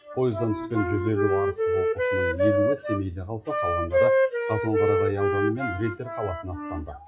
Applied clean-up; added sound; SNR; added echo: classical method WPE with log-MMSE.